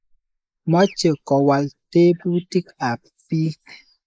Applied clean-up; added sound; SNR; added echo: neural mask model Resemble Enhance denoiser.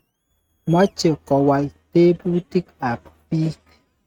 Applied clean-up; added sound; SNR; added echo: neural mask model RNNoise.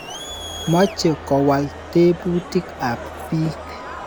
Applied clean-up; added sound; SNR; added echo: none; Crowd; 12 dB; none.